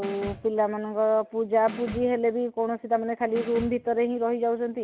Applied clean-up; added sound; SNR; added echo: none; Snare drum; 15 dB; none.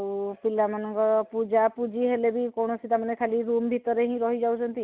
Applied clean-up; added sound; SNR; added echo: none; none; none; none.